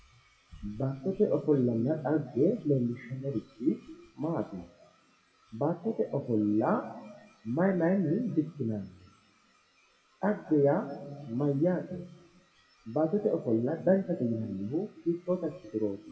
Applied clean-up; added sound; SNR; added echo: classical method WPE with log-MMSE.